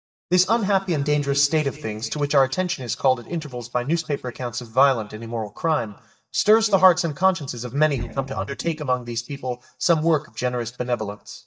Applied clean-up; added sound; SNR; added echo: neural mask model DeepFilterNet 3.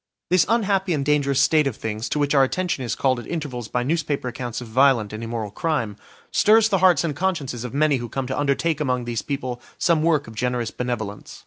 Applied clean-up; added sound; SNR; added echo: none; none; none; none.